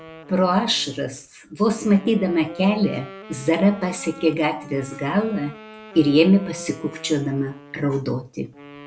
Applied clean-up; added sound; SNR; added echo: none; Wind instrument, woodwind instrument; 19 dB; none.